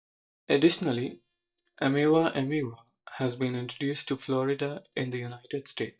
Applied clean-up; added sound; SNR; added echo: neural mask model DeepFilterNet 3.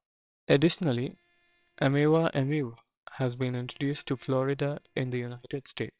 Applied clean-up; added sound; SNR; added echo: neural separator model SepFormer WHAMR!.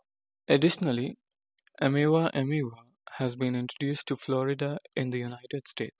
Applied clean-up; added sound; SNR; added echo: none; none; none; none.